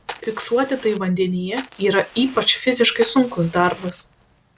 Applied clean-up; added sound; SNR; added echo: none; Fire; 19 dB; none.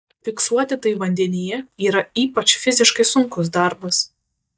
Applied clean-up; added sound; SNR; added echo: neural mask model DeepFilterNet 3.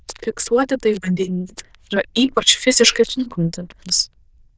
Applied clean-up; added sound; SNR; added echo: neural diffusion model UNIVERSE++.